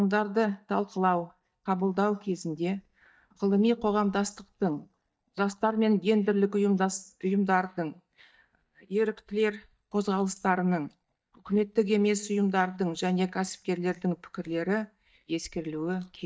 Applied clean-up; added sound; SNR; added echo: neural mask model DeepFilterNet 3.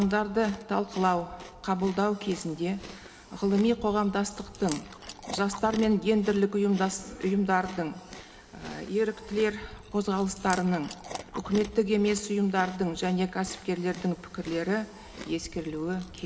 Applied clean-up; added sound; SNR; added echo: none; Chewing, mastication; 16 dB; reverberation time 0.3 s.